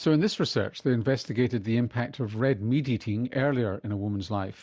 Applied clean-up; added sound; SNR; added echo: none; none; none; none.